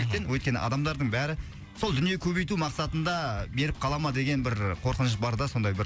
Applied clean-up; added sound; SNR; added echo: none; none; none; none.